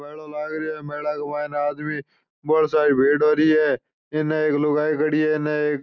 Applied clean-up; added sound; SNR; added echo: none; none; none; none.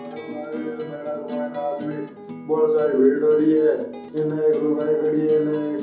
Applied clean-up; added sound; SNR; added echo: none; Acoustic guitar; 15 dB; reverberation time 2.8 s.